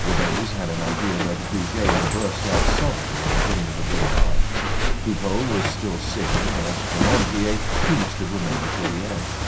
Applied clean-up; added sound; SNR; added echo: none; Walk, footsteps; -5 dB; reverberation time 0.3 s.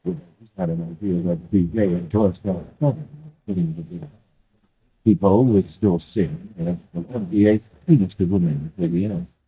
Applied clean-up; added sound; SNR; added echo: neural mask model DeepFilterNet 3.